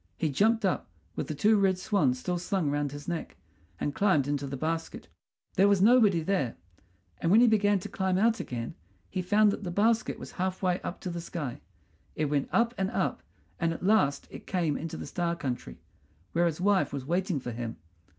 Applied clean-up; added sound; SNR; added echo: none; none; none; none.